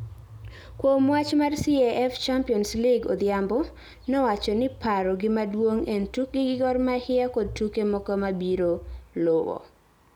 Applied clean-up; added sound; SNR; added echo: none; none; none; none.